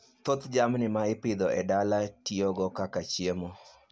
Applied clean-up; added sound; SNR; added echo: none; none; none; none.